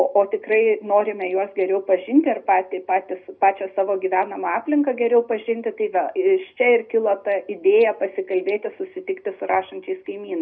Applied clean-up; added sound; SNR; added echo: none; none; none; reverberation time 0.3 s.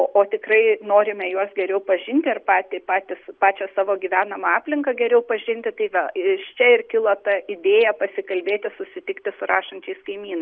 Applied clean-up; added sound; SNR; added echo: none; none; none; none.